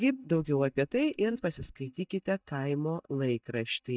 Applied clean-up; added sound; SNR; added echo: neural mask model DeepFilterNet 3.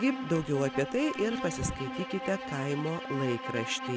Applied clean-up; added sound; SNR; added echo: none; Bowed string instrument; 7 dB; none.